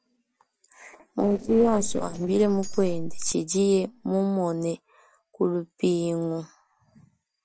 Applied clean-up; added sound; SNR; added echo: neural separator model SepFormer DNS4.